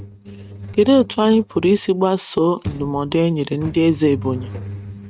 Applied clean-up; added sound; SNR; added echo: neural mask model RNNoise.